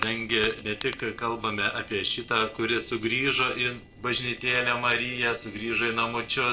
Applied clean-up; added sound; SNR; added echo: neural separator model SepFormer DNS4.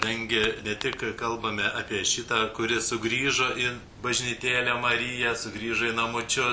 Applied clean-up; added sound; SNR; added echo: none; none; none; none.